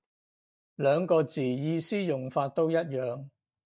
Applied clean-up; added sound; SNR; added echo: neural mask model DeepFilterNet 3.